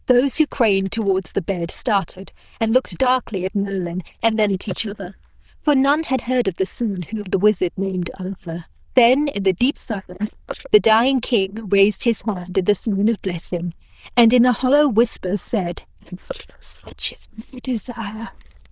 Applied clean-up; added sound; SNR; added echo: neural diffusion model UNIVERSE++.